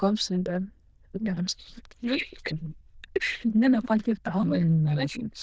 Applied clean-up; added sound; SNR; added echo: neural diffusion model UNIVERSE++.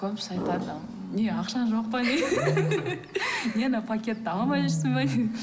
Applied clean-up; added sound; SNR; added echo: none; Wild animals; 6 dB; none.